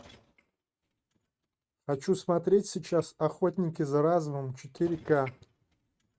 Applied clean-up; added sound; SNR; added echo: neural mask model RNNoise.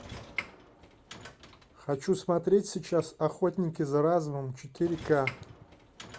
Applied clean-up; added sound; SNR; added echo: none; Sliding door / Train; 16 dB; none.